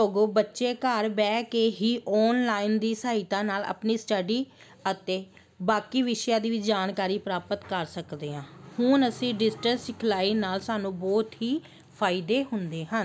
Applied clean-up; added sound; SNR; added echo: none; none; none; none.